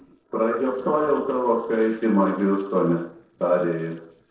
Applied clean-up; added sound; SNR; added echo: neural separator model SepFormer DNS4.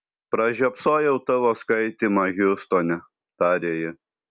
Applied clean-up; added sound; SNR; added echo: none; none; none; none.